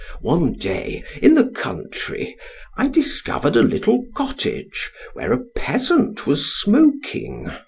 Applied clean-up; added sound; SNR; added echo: none; none; none; none.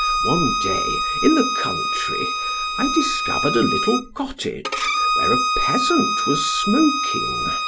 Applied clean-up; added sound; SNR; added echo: none; Bowed string instrument; -1 dB; none.